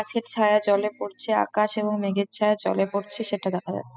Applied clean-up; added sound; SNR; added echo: classical method spectral subtraction.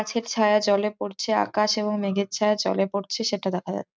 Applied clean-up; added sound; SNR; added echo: none; none; none; none.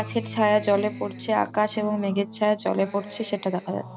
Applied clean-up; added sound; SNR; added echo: none; Acoustic guitar; 14 dB; none.